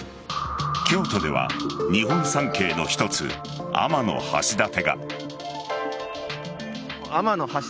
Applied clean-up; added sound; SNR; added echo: none; none; none; none.